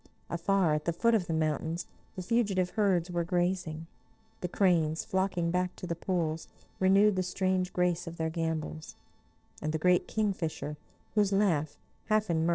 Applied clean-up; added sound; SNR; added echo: neural separator model SepFormer DNS4.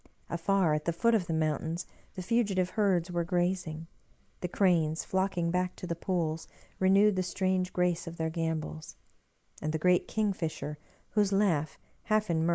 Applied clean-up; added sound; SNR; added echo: neural mask model Resemble Enhance denoiser.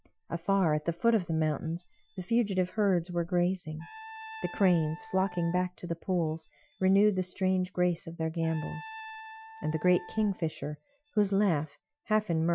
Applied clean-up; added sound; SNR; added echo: classical method Wiener filter.